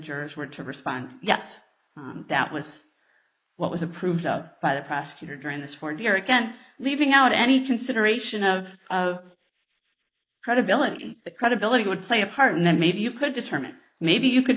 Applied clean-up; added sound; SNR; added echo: neural mask model Resemble Enhance denoiser.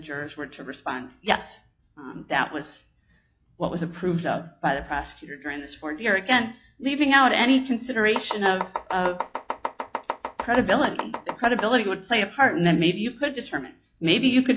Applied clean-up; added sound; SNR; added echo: classical method log-MMSE.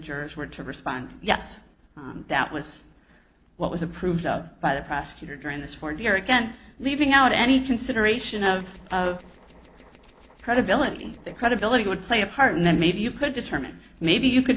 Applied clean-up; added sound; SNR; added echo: neural separator model SepFormer DNS4.